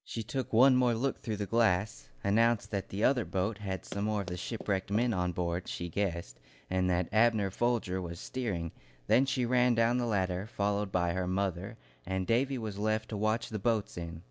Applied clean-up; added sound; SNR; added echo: none; Run; 16 dB; none.